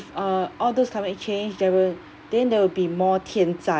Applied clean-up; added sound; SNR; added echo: none; none; none; none.